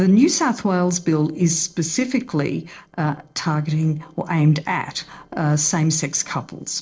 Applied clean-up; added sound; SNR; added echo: neural separator model SepFormer DNS4.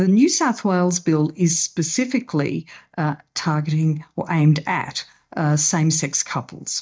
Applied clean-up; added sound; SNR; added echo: neural mask model DeepFilterNet 3.